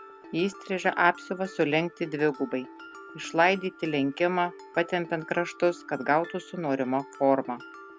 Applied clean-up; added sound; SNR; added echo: none; Mallet percussion; 18 dB; none.